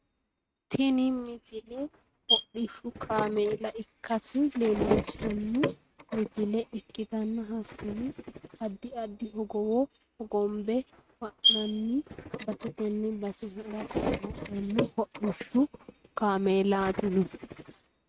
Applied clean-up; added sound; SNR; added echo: neural mask model RNNoise.